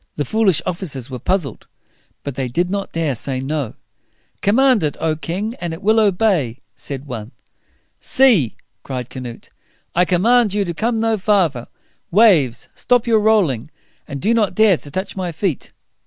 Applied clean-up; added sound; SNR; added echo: none; none; none; none.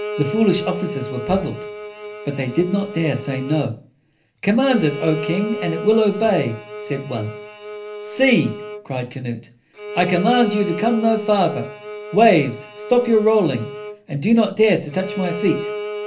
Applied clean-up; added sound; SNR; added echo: none; Bowed string instrument; 10 dB; reverberation time 0.3 s.